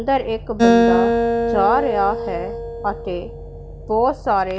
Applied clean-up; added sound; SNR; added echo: none; Acoustic guitar; -1 dB; none.